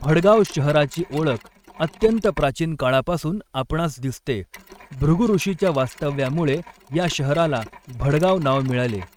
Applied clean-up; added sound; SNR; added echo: neural mask model RNNoise.